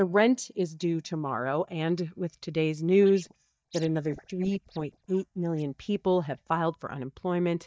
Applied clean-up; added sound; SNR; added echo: neural mask model DeepFilterNet 3.